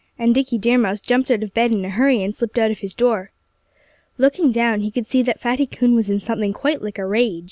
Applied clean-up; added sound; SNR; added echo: none; none; none; none.